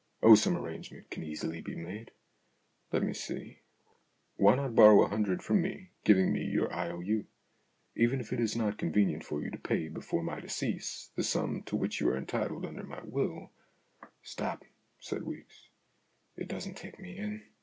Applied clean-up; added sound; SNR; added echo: none; none; none; none.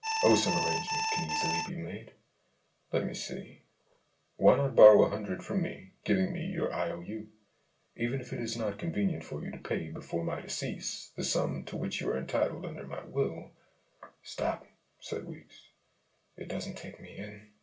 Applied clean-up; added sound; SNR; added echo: none; Alarm; 0 dB; reverberation time 0.2 s.